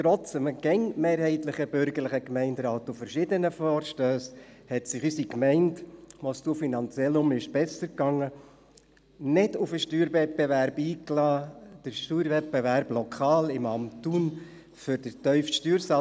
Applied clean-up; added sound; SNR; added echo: none; none; none; none.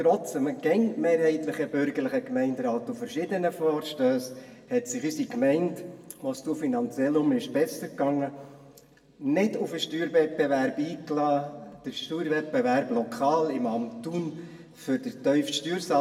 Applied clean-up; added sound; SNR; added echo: none; none; none; reverberation time 1.0 s.